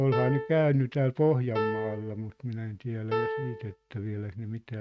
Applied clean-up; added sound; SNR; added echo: neural mask model RNNoise.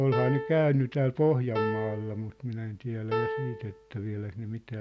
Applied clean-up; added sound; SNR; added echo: none; Piano; 6 dB; none.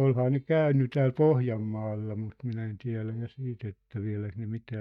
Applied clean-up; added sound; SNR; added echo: neural mask model DeepFilterNet 3.